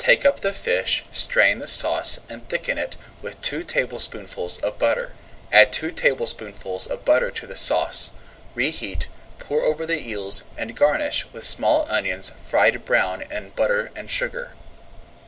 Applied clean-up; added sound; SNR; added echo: none; none; none; none.